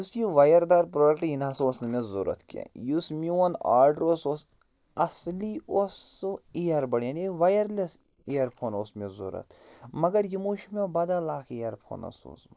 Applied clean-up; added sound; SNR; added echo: neural mask model Resemble Enhance denoiser.